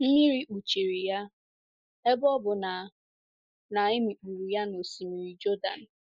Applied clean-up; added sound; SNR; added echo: neural mask model Resemble Enhance denoiser.